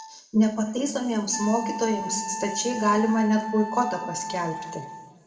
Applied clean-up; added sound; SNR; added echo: none; Wind instrument, woodwind instrument; 10 dB; reverberation time 1.9 s.